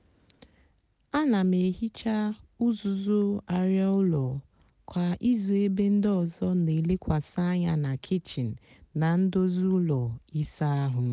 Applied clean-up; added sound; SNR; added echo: none; none; none; none.